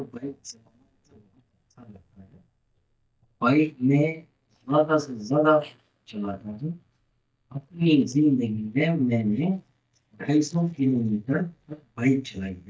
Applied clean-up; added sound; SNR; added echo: neural mask model DeepFilterNet 3.